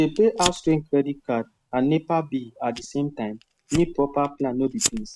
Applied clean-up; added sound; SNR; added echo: neural mask model RNNoise.